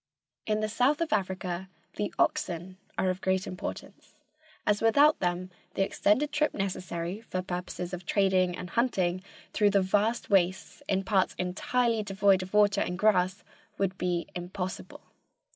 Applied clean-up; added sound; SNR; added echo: none; none; none; none.